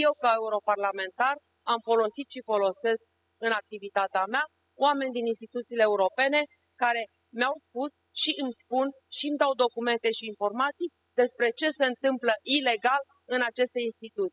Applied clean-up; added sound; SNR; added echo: classical method spectral subtraction.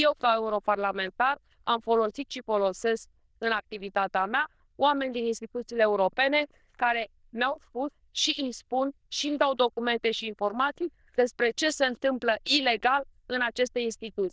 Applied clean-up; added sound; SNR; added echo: neural diffusion model UNIVERSE++.